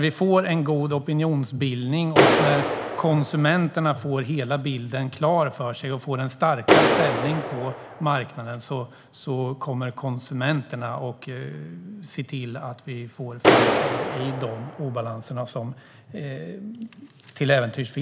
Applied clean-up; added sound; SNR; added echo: none; Clapping; 0 dB; none.